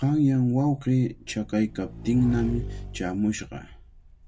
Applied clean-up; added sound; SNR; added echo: none; Motorcycle / Engine; 13 dB; none.